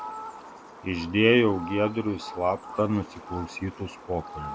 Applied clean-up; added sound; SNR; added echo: none; Fowl; 14 dB; none.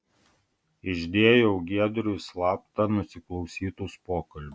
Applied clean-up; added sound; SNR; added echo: none; none; none; none.